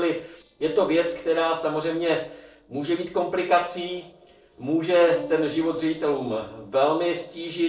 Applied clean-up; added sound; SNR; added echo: neural separator model SepFormer DNS4.